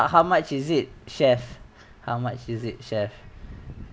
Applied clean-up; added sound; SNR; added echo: none; none; none; none.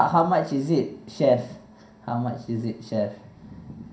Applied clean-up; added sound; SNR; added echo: none; none; none; reverberation time 0.5 s.